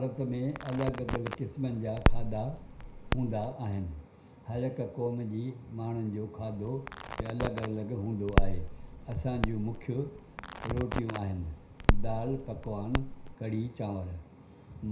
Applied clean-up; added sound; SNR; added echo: none; Crackle; -3 dB; reverberation time 0.5 s.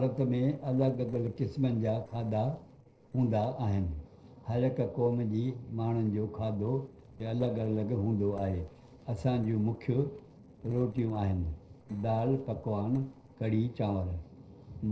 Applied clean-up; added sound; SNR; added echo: neural separator model SepFormer DNS4.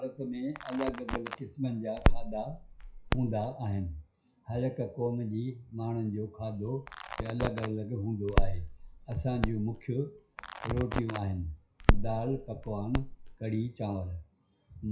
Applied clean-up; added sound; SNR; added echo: classical method WPE with log-MMSE.